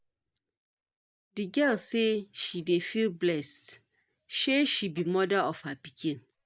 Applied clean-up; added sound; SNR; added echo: neural mask model DeepFilterNet 3.